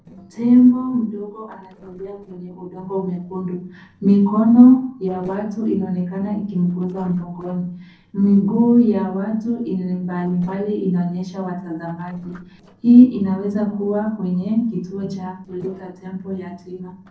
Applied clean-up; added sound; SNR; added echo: neural separator model SepFormer DNS4.